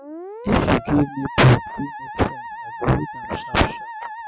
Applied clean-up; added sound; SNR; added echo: classical method Wiener filter.